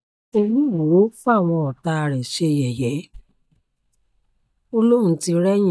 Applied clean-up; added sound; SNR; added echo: neural mask model DeepFilterNet 3.